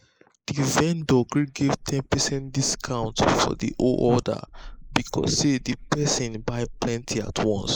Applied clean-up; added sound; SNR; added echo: neural mask model Resemble Enhance denoiser.